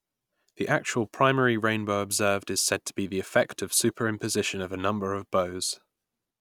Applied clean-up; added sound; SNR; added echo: none; none; none; none.